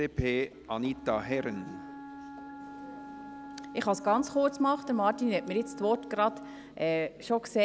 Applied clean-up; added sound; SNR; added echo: none; Wind instrument, woodwind instrument; 14 dB; none.